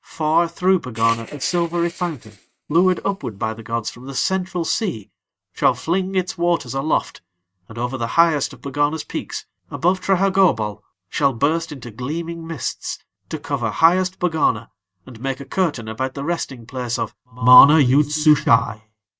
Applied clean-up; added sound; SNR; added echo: neural mask model RNNoise.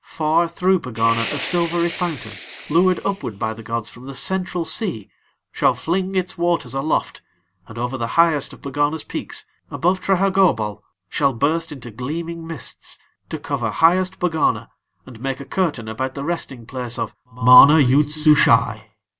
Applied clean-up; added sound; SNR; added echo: none; Fire; 11 dB; none.